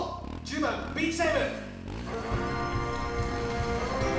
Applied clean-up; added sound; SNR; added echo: none; Motorcycle; 8 dB; reverberation time 0.7 s.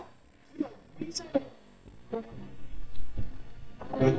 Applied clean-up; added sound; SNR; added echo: neural mask model DeepFilterNet 3.